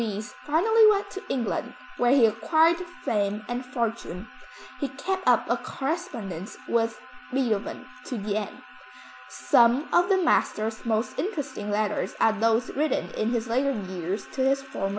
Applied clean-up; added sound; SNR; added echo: none; none; none; none.